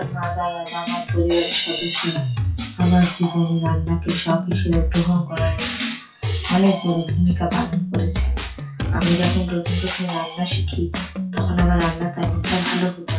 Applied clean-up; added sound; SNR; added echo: classical method WPE with log-MMSE.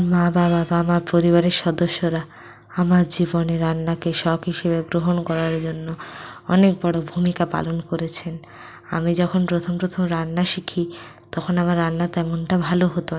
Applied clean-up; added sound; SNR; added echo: none; none; none; none.